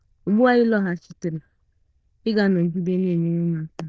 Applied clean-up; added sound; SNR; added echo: neural diffusion model UNIVERSE++.